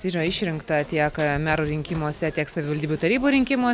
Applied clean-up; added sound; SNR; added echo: none; none; none; none.